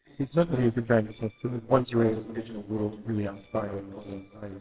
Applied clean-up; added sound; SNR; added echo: neural separator model SepFormer WHAMR!.